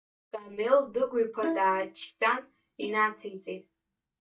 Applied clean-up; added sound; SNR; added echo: neural mask model DeepFilterNet 3.